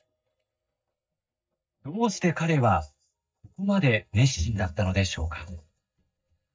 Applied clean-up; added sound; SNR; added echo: neural mask model DeepFilterNet 3.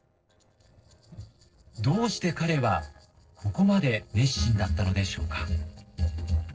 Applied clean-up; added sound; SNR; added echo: neural separator model SepFormer DNS4.